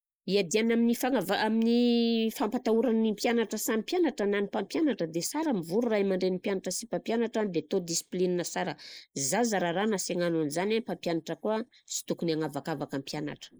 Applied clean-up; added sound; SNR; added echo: neural mask model Resemble Enhance denoiser.